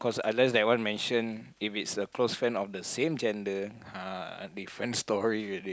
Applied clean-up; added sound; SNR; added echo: none; none; none; none.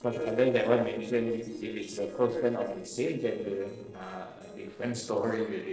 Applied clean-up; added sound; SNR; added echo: neural separator model SepFormer DNS4.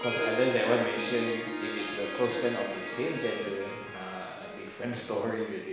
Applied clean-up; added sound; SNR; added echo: none; Harp; 5 dB; reverberation time 1.1 s.